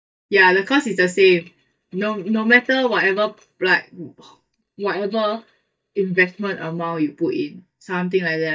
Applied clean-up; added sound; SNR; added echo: neural mask model DeepFilterNet 3.